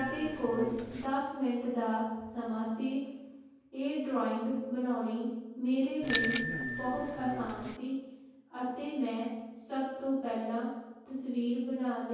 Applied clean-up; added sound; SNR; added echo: none; Bicycle bell; 1 dB; reverberation time 1.3 s.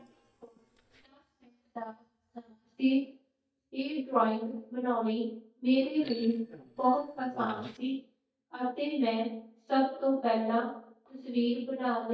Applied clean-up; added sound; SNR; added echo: neural mask model DeepFilterNet 3.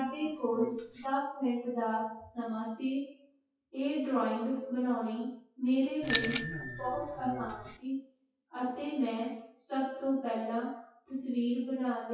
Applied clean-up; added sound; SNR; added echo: classical method WPE with log-MMSE.